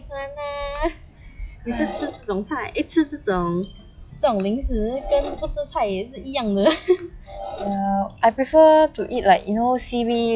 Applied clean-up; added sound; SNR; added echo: classical method log-MMSE.